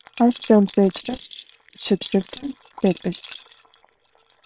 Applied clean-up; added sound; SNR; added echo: neural separator model SepFormer WHAM!.